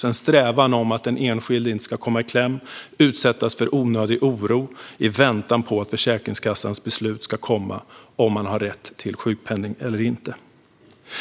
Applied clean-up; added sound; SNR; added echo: none; none; none; none.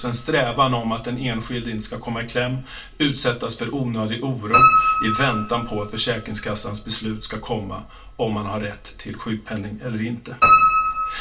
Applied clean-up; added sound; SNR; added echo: none; Piano; -1 dB; reverberation time 0.2 s.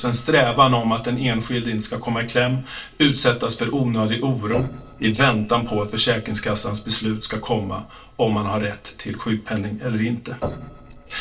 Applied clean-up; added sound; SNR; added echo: neural separator model SepFormer DNS4.